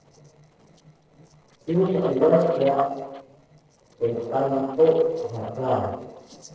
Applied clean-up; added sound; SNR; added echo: neural separator model SepFormer DNS4.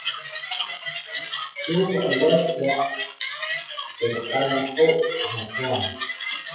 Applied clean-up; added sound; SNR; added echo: classical method WPE with log-MMSE.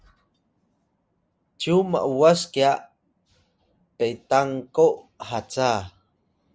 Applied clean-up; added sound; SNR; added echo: none; none; none; none.